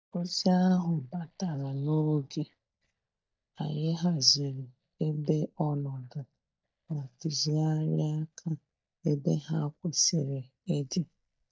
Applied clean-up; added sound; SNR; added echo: neural mask model DeepFilterNet 3.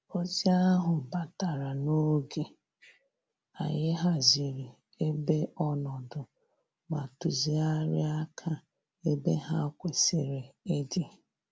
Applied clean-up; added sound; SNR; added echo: none; none; none; none.